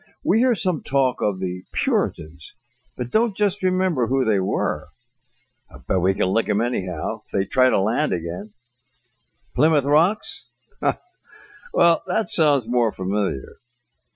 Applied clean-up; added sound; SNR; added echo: classical method Wiener filter.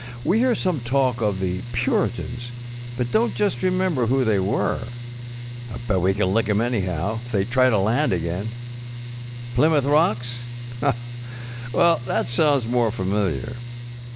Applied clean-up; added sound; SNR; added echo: none; Mechanical fan; 9 dB; none.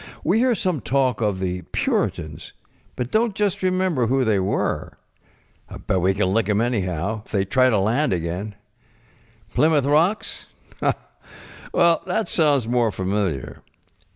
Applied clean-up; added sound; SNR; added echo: none; none; none; none.